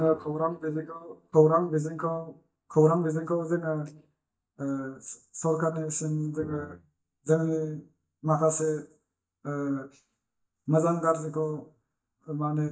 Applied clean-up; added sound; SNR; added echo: neural mask model DeepFilterNet 3.